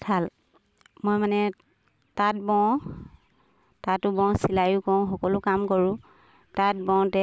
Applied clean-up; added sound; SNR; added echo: none; none; none; none.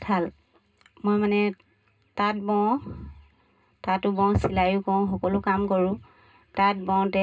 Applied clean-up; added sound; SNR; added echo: none; none; none; reverberation time 0.2 s.